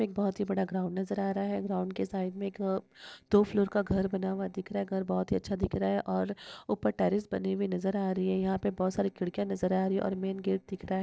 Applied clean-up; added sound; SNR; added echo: neural separator model SepFormer DNS4.